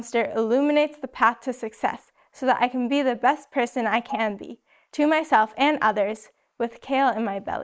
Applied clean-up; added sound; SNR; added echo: neural mask model Resemble Enhance denoiser.